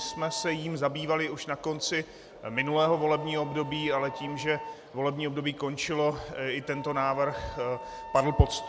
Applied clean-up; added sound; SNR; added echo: none; Wind instrument, woodwind instrument; 14 dB; none.